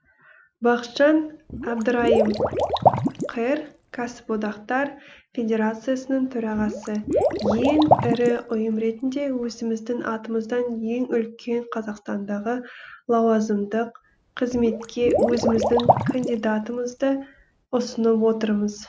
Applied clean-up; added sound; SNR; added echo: none; Liquid; 2 dB; none.